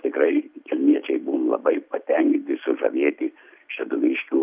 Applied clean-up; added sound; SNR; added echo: none; none; none; none.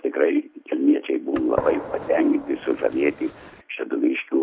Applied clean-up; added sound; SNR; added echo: none; Gunshot, gunfire; 11 dB; none.